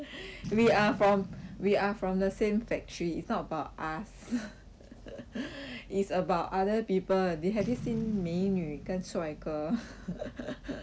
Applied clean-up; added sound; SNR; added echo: none; Boom; 15 dB; none.